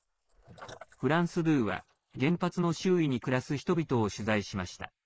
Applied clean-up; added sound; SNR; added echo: neural mask model Resemble Enhance denoiser.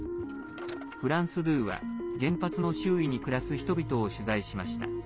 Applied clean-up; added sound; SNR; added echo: none; Slam / Engine starting; 15 dB; none.